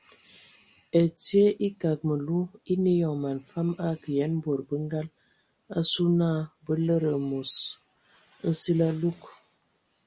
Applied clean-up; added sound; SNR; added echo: none; none; none; none.